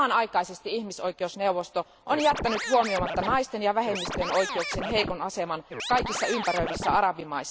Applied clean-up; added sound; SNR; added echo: none; Scratching (performance technique); 5 dB; none.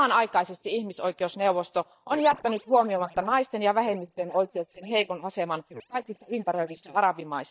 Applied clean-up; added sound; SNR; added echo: neural mask model DeepFilterNet 3.